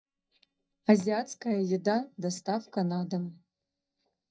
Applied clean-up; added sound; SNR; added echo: neural mask model DeepFilterNet 3.